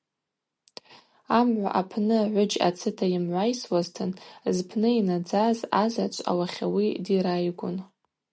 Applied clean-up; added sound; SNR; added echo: none; none; none; none.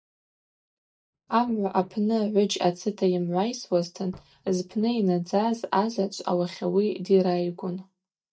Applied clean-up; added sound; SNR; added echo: neural mask model DeepFilterNet 3.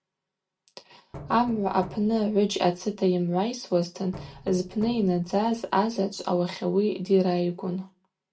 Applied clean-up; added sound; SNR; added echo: none; Knock; 20 dB; reverberation time 0.2 s.